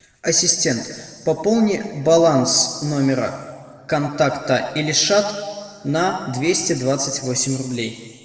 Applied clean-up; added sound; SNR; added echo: none; none; none; reverberation time 1.7 s.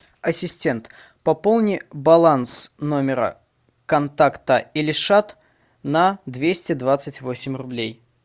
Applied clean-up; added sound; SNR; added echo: none; none; none; none.